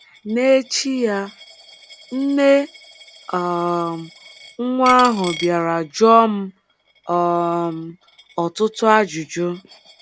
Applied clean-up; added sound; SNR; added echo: none; Coin (dropping); 20 dB; none.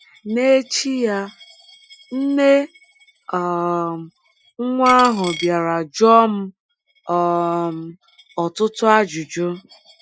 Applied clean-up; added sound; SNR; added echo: classical method Wiener filter.